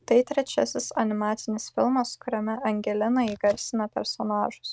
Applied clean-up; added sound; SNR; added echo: neural mask model RNNoise.